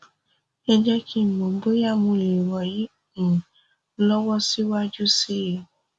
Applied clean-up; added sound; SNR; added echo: none; none; none; none.